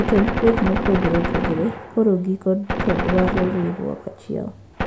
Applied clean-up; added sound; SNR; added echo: none; Gunshot, gunfire; 3 dB; none.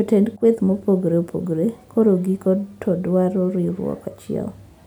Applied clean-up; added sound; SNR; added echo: none; none; none; none.